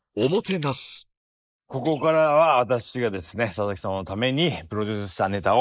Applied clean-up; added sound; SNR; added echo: neural mask model Resemble Enhance denoiser.